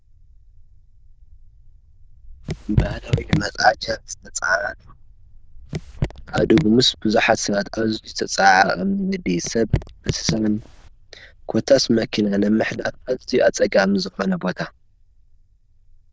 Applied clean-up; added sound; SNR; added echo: neural diffusion model UNIVERSE++.